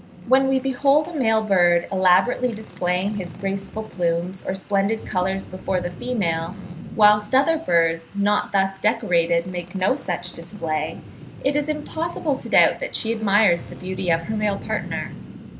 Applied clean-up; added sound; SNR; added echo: none; Boat, Water vehicle; 16 dB; none.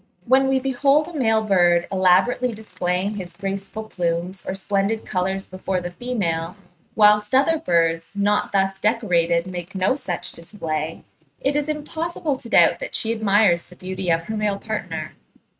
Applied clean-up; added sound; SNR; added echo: neural mask model RNNoise.